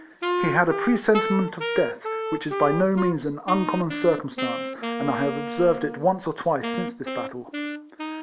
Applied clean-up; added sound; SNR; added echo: none; Wind instrument, woodwind instrument; 5 dB; none.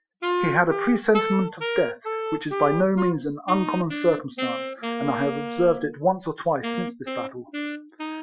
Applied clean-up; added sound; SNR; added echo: classical method Wiener filter.